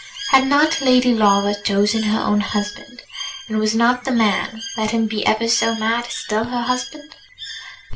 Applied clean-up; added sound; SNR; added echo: none; Bird; 14 dB; reverberation time 0.2 s.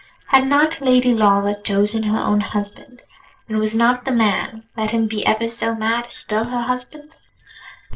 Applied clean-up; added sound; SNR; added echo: neural separator model SepFormer DNS4.